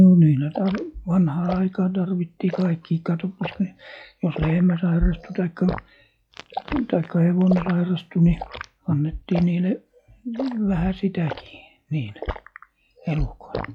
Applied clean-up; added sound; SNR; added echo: classical method log-MMSE.